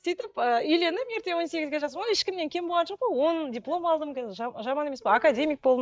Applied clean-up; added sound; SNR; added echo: neural mask model DeepFilterNet 3.